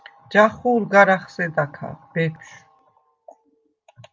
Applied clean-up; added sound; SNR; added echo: none; none; none; none.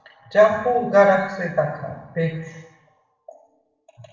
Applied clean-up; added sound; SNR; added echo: none; none; none; reverberation time 0.8 s.